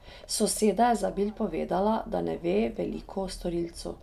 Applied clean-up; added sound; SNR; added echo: none; Livestock, farm animals, working animals; 18 dB; none.